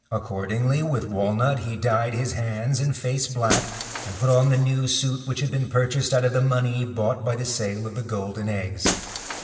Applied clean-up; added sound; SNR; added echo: none; Shatter; 12 dB; reverberation time 1.8 s.